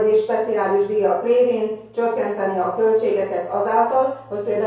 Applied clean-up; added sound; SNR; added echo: none; none; none; reverberation time 0.6 s.